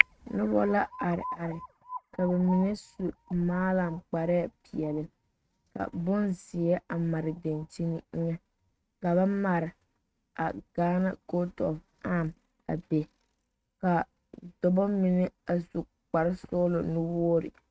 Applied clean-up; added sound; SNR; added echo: neural mask model RNNoise.